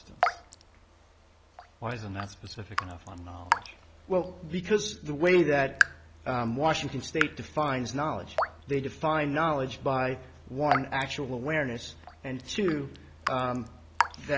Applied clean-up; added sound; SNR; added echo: none; Raindrop / Drip; 5 dB; none.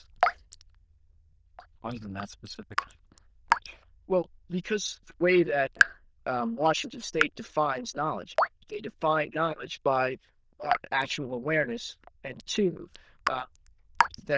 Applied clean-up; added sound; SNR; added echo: neural diffusion model UNIVERSE++.